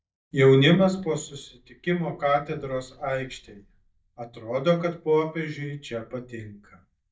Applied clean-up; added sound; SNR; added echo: neural mask model DeepFilterNet 3.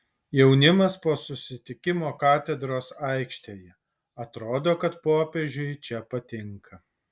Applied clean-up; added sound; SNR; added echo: none; none; none; none.